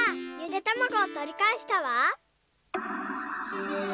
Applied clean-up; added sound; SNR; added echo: none; none; none; none.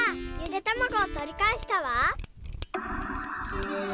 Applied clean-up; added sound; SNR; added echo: none; Mechanisms; 10 dB; none.